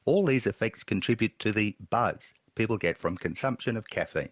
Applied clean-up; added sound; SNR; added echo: none; none; none; none.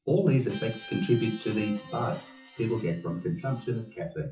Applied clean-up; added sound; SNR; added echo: classical method WPE with log-MMSE.